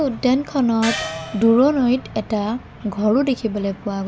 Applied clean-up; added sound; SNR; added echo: none; Gong; 11 dB; none.